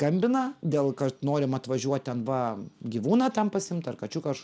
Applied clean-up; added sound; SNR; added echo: none; none; none; none.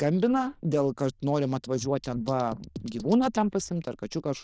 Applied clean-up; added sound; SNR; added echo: neural diffusion model UNIVERSE++.